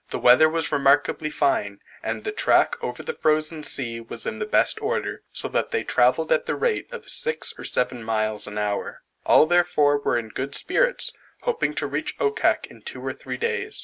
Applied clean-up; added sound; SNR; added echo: none; none; none; none.